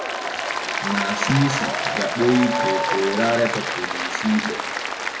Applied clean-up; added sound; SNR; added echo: none; Applause; 1 dB; reverberation time 0.5 s.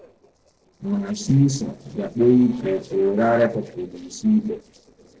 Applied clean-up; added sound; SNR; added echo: neural separator model SepFormer DNS4.